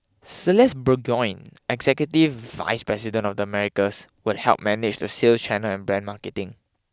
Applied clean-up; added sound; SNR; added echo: none; none; none; none.